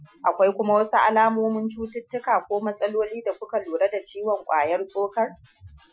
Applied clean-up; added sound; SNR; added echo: classical method Wiener filter.